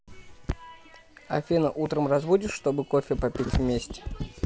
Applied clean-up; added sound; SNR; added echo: none; none; none; none.